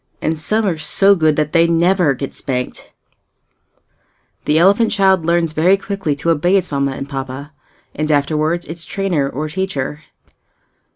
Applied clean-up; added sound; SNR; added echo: none; none; none; none.